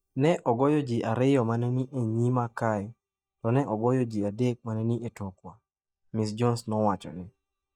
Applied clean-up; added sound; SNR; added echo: neural mask model DeepFilterNet 3.